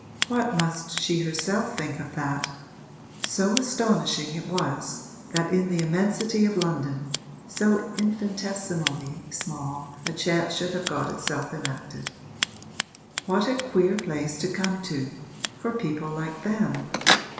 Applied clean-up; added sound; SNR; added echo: none; Scissors; 7 dB; reverberation time 1.1 s.